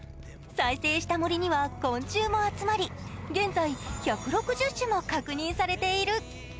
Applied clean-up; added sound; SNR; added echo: none; Drill + Vehicle; 16 dB; none.